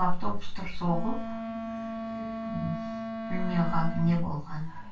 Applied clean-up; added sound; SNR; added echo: none; Wind instrument, woodwind instrument; 9 dB; reverberation time 0.2 s.